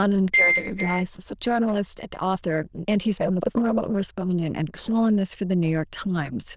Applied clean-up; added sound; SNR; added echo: neural diffusion model UNIVERSE++.